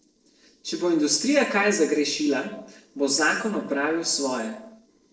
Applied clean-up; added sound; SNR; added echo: neural separator model SepFormer DNS4.